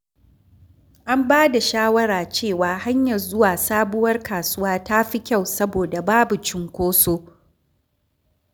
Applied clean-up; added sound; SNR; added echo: none; none; none; none.